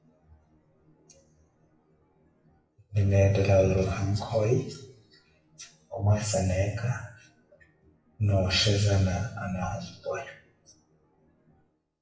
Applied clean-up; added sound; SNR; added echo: classical method WPE with log-MMSE.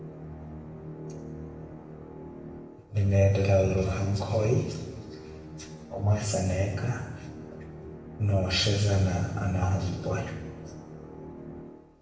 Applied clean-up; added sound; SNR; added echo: none; Musical instrument; 12 dB; reverberation time 1.6 s.